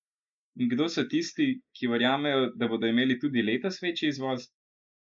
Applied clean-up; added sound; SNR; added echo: neural mask model Resemble Enhance denoiser.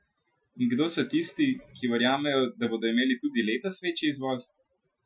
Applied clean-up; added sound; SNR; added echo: classical method Wiener filter.